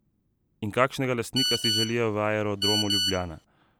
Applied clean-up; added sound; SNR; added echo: none; Telephone; 0 dB; none.